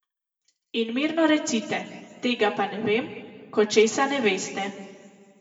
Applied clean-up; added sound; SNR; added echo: none; none; none; reverberation time 1.4 s.